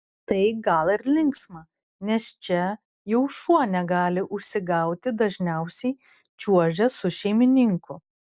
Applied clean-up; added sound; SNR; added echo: none; none; none; none.